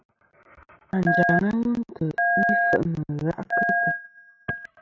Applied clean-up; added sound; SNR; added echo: neural mask model RNNoise.